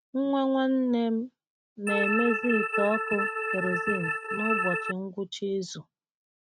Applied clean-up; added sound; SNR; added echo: neural mask model RNNoise.